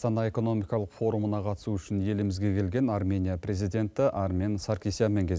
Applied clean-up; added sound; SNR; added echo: none; none; none; none.